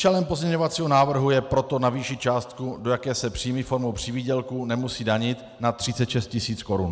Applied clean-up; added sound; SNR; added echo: none; none; none; none.